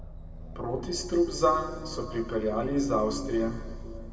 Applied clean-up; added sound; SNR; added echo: none; Aircraft; 10 dB; reverberation time 1.9 s.